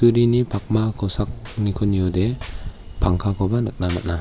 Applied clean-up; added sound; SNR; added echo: none; none; none; none.